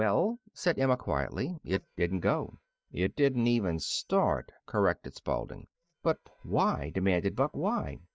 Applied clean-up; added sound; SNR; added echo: neural mask model DeepFilterNet 3.